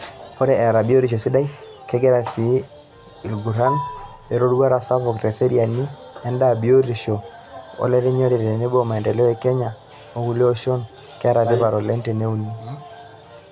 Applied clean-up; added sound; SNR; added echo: none; Marimba, xylophone; 10 dB; none.